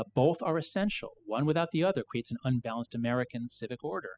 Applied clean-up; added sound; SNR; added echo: classical method spectral subtraction.